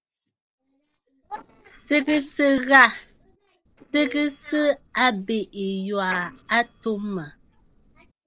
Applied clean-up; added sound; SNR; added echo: neural separator model SepFormer DNS4.